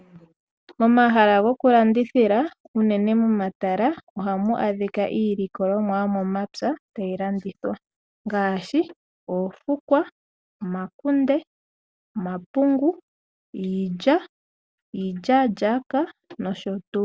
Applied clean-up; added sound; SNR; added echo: none; none; none; none.